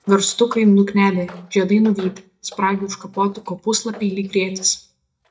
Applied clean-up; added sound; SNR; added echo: neural mask model DeepFilterNet 3.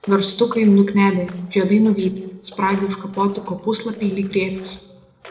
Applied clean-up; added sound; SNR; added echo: neural separator model SepFormer DNS4.